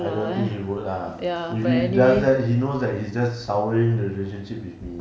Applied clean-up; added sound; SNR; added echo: none; none; none; none.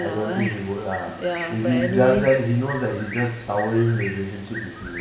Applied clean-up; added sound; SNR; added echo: none; Bird; 13 dB; reverberation time 0.8 s.